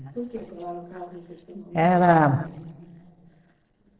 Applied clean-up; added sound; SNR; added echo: neural separator model SepFormer DNS4.